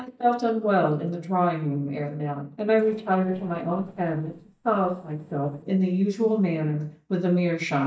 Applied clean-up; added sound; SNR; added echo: neural mask model DeepFilterNet 3.